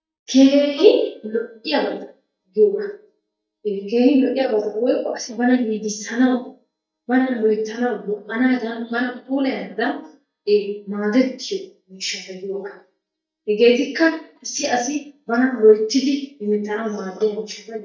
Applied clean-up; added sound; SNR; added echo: neural mask model DeepFilterNet 3.